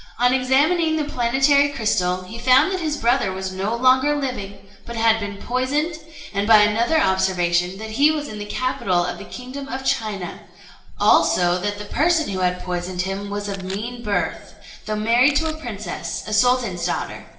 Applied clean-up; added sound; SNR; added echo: none; Camera; 19 dB; reverberation time 0.8 s.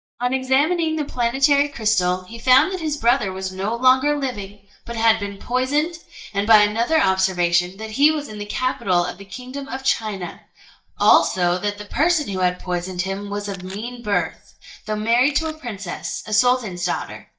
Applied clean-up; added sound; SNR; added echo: neural mask model DeepFilterNet 3.